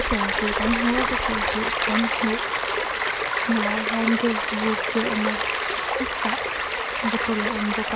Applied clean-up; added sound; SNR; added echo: none; Stream; -3 dB; none.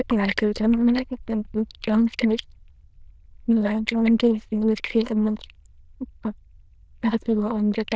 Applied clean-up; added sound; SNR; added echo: neural diffusion model UNIVERSE++.